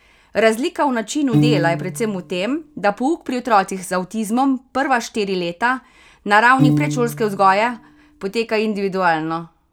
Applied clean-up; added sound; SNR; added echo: none; Piano; 7 dB; none.